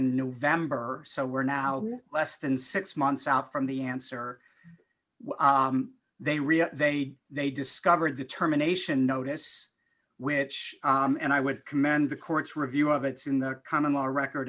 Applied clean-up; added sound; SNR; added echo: none; none; none; none.